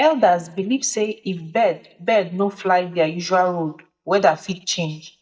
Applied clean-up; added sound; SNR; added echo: neural mask model DeepFilterNet 3.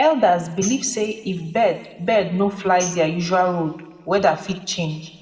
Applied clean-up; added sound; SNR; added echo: none; Tambourine; 16 dB; reverberation time 1.0 s.